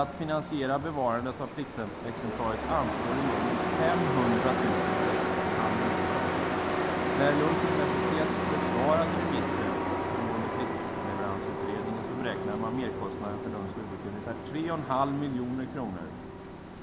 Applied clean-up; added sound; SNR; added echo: none; Truck; -2 dB; none.